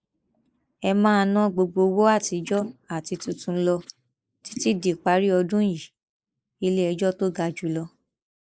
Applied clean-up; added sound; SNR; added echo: neural mask model Resemble Enhance denoiser.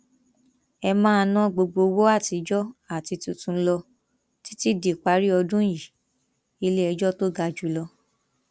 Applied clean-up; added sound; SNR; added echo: none; none; none; none.